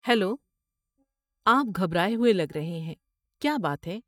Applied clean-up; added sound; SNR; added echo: neural mask model DeepFilterNet 3.